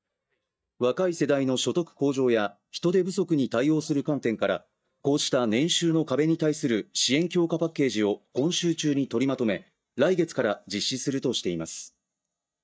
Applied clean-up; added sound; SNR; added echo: neural mask model DeepFilterNet 3.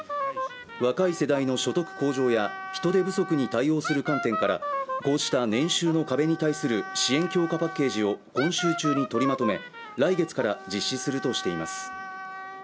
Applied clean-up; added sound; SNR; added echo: none; Wind instrument, woodwind instrument; 9 dB; none.